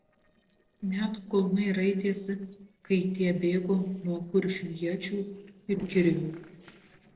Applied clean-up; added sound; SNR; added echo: neural separator model SepFormer DNS4.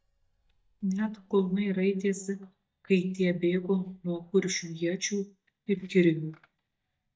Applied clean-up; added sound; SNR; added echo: neural mask model DeepFilterNet 3.